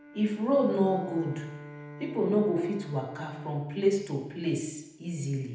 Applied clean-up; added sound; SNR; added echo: none; Bowed string instrument; 16 dB; reverberation time 0.9 s.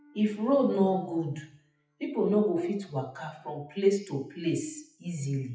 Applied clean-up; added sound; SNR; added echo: classical method WPE with log-MMSE.